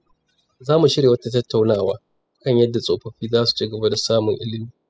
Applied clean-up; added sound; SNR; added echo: classical method spectral subtraction.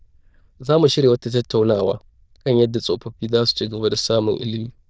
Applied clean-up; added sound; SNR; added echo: neural diffusion model UNIVERSE++.